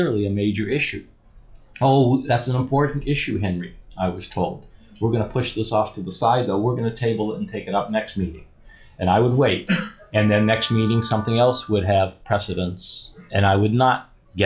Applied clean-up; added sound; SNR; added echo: classical method log-MMSE.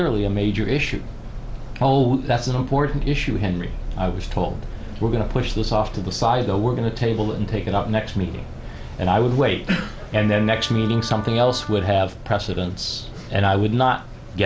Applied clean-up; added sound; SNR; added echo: none; Wind instrument, woodwind instrument; 16 dB; none.